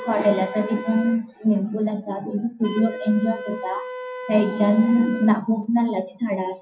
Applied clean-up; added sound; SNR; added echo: none; Wind instrument, woodwind instrument; 13 dB; reverberation time 0.3 s.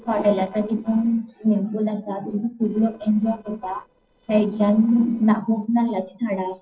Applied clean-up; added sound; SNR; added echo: neural separator model SepFormer DNS4.